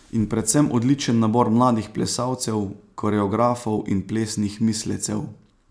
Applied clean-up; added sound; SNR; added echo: none; none; none; none.